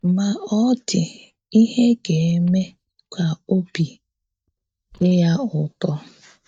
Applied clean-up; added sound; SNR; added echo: neural mask model DeepFilterNet 3.